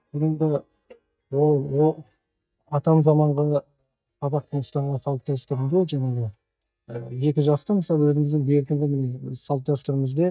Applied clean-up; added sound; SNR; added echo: neural mask model DeepFilterNet 3.